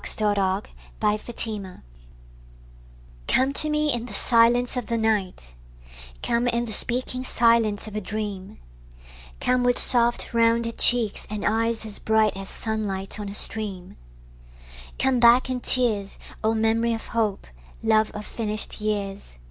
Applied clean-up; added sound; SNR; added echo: none; none; none; none.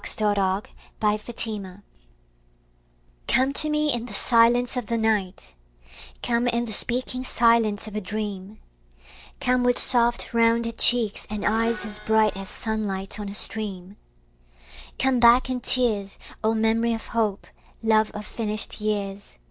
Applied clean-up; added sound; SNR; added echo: neural separator model SepFormer DNS4.